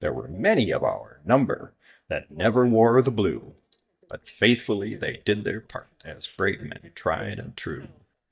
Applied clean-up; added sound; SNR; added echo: neural mask model DeepFilterNet 3.